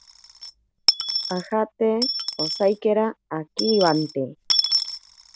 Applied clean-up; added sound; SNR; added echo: none; Coin (dropping) / Dishes, pots, and pans; 3 dB; none.